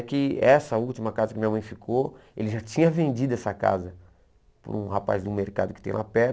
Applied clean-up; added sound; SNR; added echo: none; none; none; none.